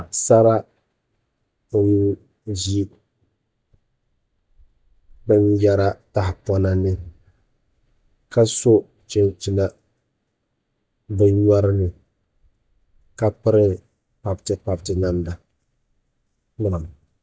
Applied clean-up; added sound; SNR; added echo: neural mask model DeepFilterNet 3.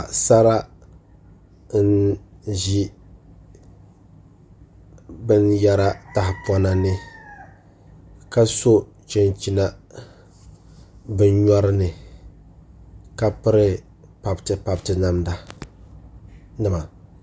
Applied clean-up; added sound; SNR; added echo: none; none; none; none.